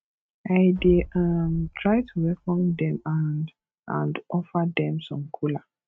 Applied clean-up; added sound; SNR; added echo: neural mask model RNNoise.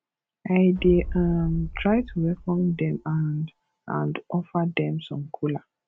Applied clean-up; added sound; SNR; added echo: none; Boom; 11 dB; none.